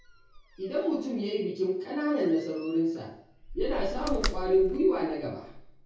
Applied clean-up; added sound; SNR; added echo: none; Slam; 9 dB; reverberation time 0.6 s.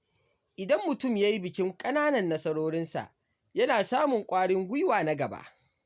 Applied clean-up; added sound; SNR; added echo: none; none; none; none.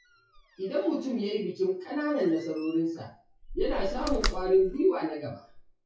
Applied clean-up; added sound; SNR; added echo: classical method WPE with log-MMSE.